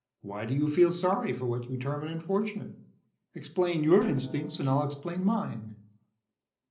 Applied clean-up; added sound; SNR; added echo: neural separator model SepFormer DNS4.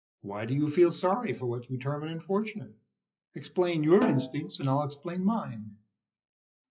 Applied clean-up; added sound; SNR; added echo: classical method WPE with log-MMSE.